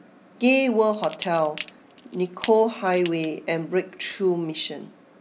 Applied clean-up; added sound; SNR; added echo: none; Crackle / Crushing; 14 dB; none.